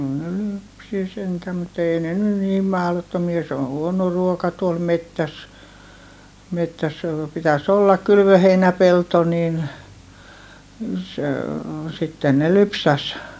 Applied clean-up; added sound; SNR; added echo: none; none; none; none.